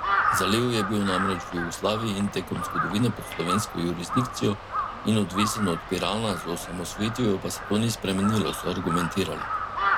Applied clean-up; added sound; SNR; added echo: none; Crow; 3 dB; none.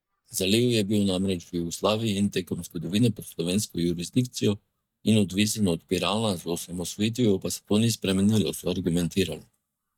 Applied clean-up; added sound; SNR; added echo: neural mask model DeepFilterNet 3.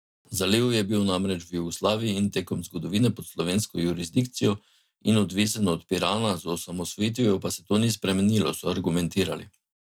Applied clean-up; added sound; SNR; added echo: none; none; none; none.